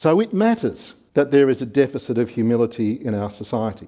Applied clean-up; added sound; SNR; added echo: none; none; none; none.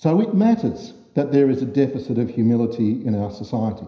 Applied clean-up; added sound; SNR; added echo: none; none; none; reverberation time 0.9 s.